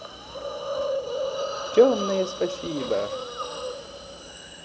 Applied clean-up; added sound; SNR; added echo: none; Hiss; 4 dB; none.